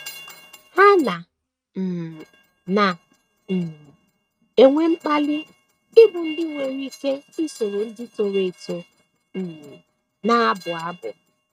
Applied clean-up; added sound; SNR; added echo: neural mask model RNNoise.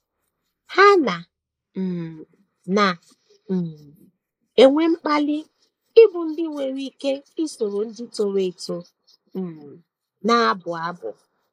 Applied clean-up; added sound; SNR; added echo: neural mask model Resemble Enhance denoiser.